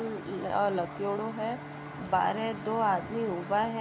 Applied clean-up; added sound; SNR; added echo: none; Bowed string instrument; 14 dB; none.